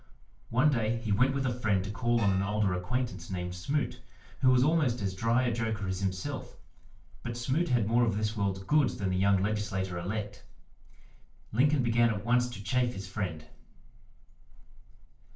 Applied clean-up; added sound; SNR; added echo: neural separator model SepFormer DNS4.